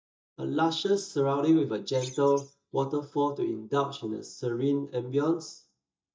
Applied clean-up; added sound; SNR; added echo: neural mask model DeepFilterNet 3.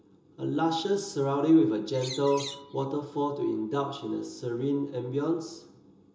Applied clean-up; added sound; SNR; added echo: none; Bird; 13 dB; reverberation time 0.2 s.